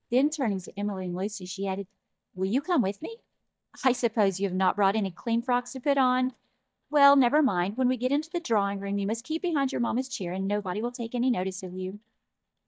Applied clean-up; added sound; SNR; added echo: neural mask model DeepFilterNet 3.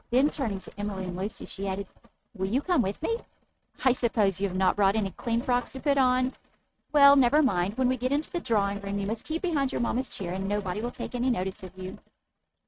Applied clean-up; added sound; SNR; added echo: neural mask model RNNoise.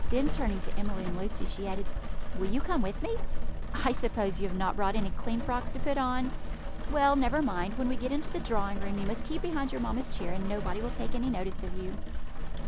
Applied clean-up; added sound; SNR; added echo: none; Rain; -4 dB; none.